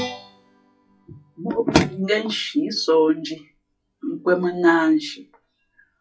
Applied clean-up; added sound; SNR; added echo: classical method WPE with log-MMSE.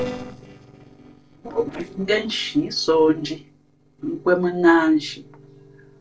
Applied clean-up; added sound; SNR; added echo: neural separator model SepFormer DNS4.